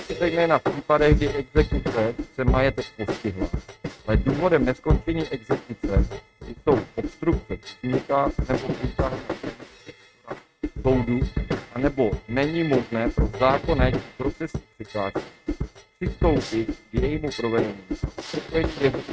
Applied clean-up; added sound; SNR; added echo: neural mask model RNNoise.